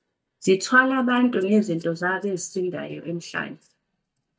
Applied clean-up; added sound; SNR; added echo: neural mask model DeepFilterNet 3.